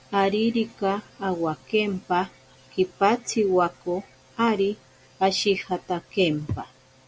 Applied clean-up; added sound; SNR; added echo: none; none; none; none.